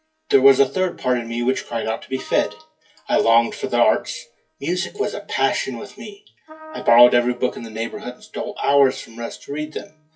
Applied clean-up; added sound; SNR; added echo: classical method WPE with log-MMSE.